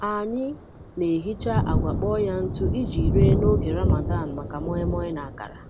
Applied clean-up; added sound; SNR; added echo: none; Thunder; -2 dB; none.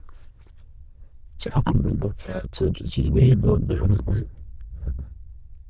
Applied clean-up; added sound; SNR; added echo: neural diffusion model UNIVERSE++.